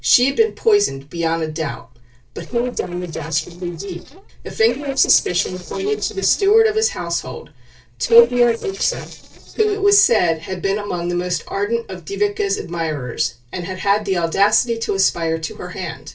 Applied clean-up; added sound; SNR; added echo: neural separator model SepFormer DNS4.